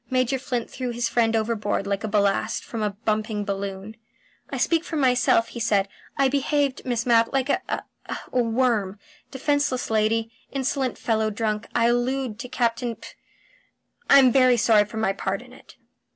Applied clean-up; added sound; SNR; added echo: none; none; none; none.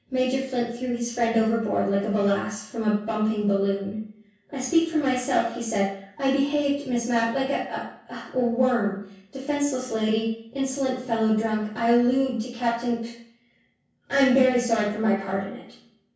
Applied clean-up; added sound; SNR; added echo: none; none; none; reverberation time 0.6 s.